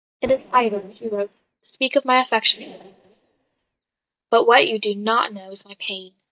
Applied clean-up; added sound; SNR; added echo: neural mask model DeepFilterNet 3.